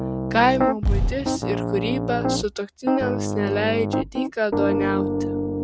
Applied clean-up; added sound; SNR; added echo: none; Piano + Fireworks; -1 dB; none.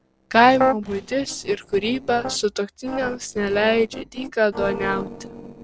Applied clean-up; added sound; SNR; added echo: neural separator model SepFormer DNS4.